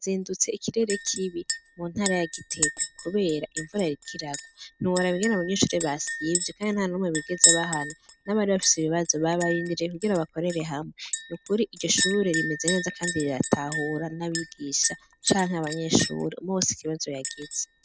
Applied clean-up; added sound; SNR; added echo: neural mask model RNNoise.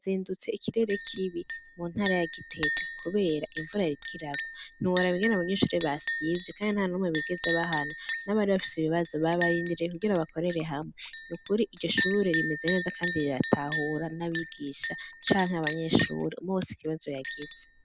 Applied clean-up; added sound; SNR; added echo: none; Chink, clink; -2 dB; none.